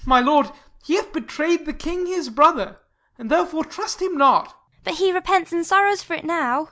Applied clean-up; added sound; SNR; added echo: none; none; none; none.